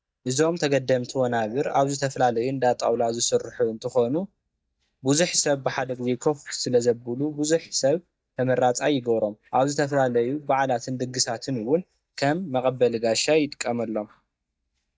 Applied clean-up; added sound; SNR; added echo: neural mask model DeepFilterNet 3.